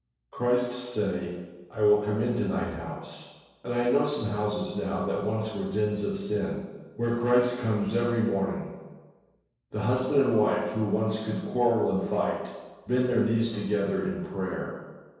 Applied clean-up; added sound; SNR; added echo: none; none; none; reverberation time 1.2 s.